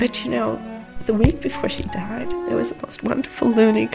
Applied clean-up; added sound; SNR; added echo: none; Raindrop / Drip; 4 dB; none.